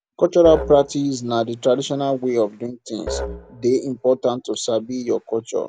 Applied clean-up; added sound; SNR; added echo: none; Musical instrument; 15 dB; none.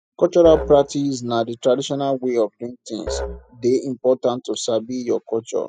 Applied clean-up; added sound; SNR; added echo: classical method spectral subtraction.